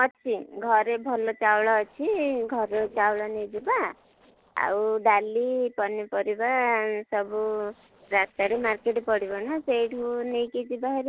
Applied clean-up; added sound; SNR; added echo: neural separator model SepFormer DNS4.